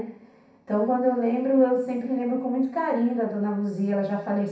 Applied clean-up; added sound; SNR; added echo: none; none; none; reverberation time 0.6 s.